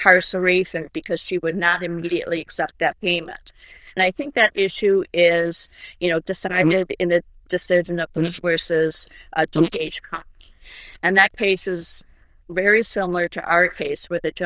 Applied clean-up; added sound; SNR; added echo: neural diffusion model UNIVERSE++.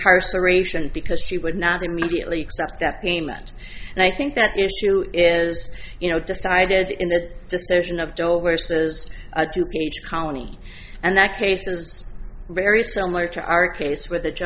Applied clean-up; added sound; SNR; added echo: none; none; none; none.